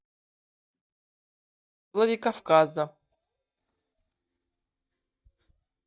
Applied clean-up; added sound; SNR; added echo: neural mask model DeepFilterNet 3.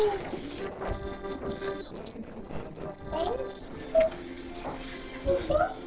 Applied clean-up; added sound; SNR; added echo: neural separator model SepFormer DNS4.